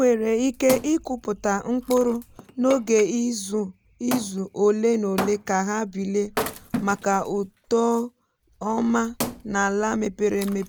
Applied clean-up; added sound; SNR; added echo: none; Wood; 12 dB; none.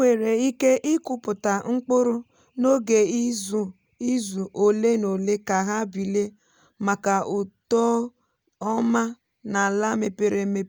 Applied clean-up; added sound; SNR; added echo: none; none; none; none.